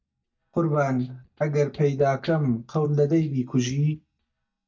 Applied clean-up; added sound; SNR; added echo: neural mask model DeepFilterNet 3.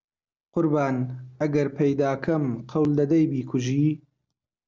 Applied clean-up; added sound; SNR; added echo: none; none; none; none.